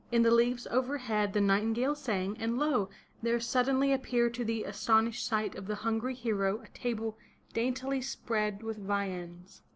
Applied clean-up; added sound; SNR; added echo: none; none; none; none.